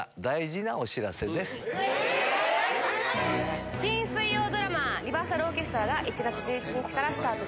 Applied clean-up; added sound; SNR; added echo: none; none; none; none.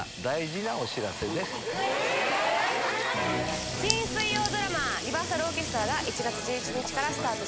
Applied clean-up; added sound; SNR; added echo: none; Sink (filling or washing) / Water tap, faucet + Chink, clink; 7 dB; none.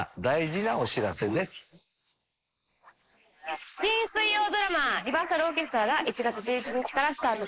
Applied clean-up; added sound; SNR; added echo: neural mask model Resemble Enhance denoiser.